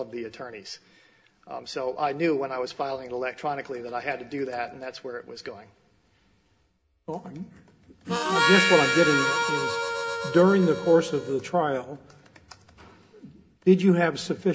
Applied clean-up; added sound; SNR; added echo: none; Harmonica; -1 dB; reverberation time 0.3 s.